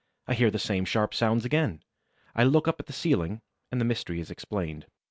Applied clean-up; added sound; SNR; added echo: none; none; none; none.